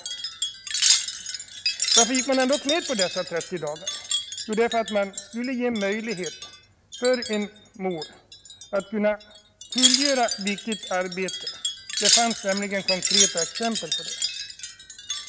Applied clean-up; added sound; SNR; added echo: none; Wind chime; -1 dB; none.